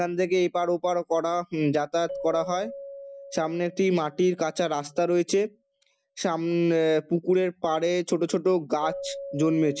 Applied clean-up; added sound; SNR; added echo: none; Keyboard (musical); 17 dB; none.